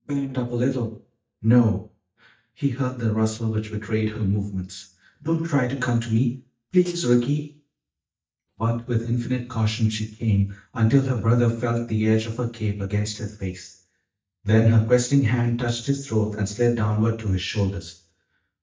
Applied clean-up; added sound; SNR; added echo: neural mask model DeepFilterNet 3.